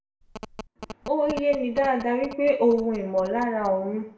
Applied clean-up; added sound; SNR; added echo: none; Telephone; 17 dB; reverberation time 0.6 s.